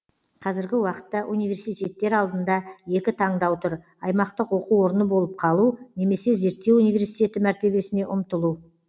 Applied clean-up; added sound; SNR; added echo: none; none; none; none.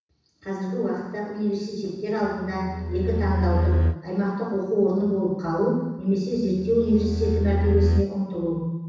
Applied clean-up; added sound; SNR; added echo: none; Bowed string instrument; -1 dB; reverberation time 1.1 s.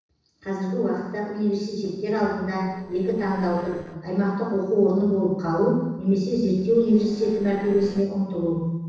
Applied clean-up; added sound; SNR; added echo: neural separator model SepFormer DNS4.